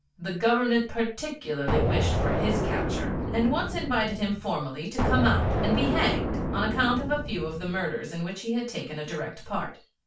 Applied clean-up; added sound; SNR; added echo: none; Explosion; -1 dB; reverberation time 0.2 s.